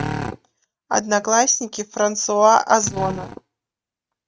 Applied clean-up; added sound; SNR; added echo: neural mask model RNNoise.